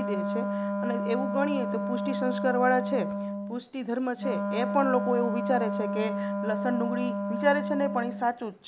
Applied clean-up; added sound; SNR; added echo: none; Wind instrument, woodwind instrument; 1 dB; none.